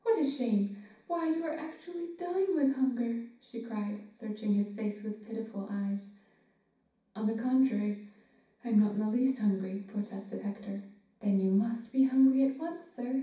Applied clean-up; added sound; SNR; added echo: none; none; none; reverberation time 0.6 s.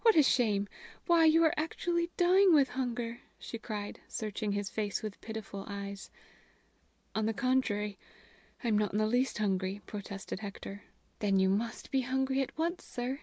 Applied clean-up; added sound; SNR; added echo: none; none; none; none.